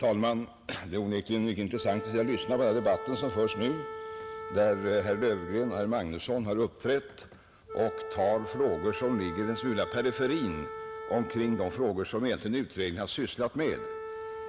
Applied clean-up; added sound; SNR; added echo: none; Wind instrument, woodwind instrument; 11 dB; none.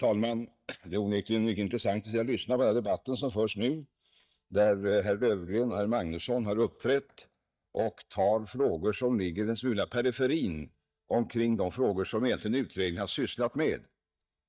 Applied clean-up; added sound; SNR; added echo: neural mask model DeepFilterNet 3.